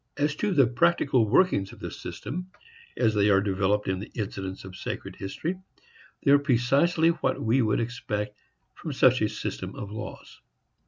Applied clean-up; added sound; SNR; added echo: none; none; none; none.